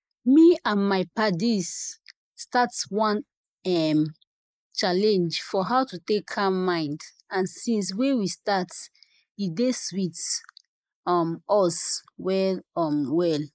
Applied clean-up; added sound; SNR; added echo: neural mask model Resemble Enhance denoiser.